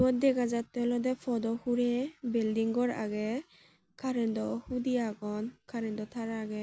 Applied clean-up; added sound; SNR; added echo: none; none; none; none.